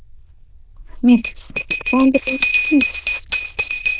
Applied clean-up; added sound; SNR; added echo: neural diffusion model UNIVERSE++.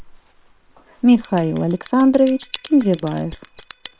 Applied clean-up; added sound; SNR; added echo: neural separator model SepFormer WHAM!.